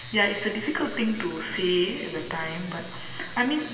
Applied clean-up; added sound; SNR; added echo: none; none; none; reverberation time 2.5 s.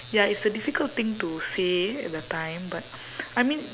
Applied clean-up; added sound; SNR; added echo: none; none; none; none.